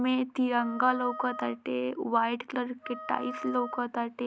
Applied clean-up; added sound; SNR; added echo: none; Wind instrument, woodwind instrument; 13 dB; none.